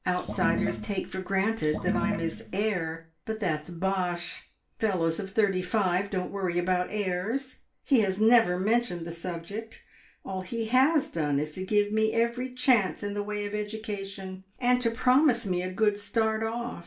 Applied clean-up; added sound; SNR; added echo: none; Sink (filling or washing) / Water; 5 dB; reverberation time 0.3 s.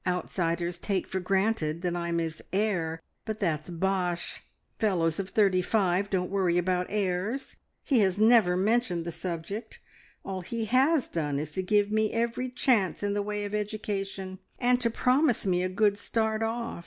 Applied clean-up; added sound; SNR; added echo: none; none; none; none.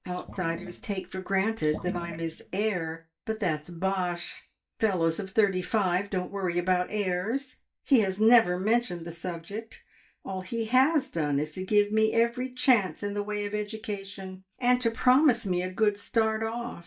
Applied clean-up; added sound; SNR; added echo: neural mask model DeepFilterNet 3.